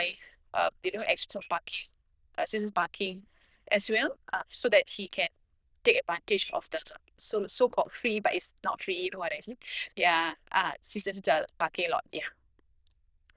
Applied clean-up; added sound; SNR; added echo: neural diffusion model UNIVERSE++.